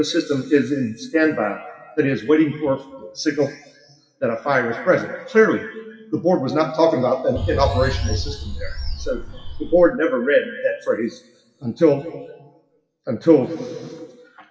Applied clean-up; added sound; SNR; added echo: classical method WPE with log-MMSE.